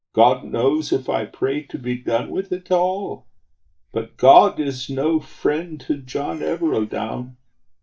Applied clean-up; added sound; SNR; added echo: neural mask model DeepFilterNet 3.